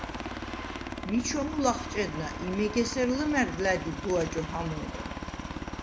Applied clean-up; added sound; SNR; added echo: none; Aircraft; 6 dB; reverberation time 1.1 s.